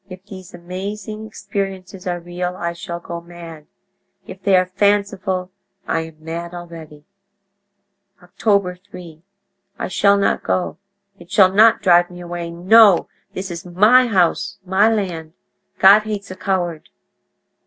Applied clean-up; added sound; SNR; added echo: none; none; none; none.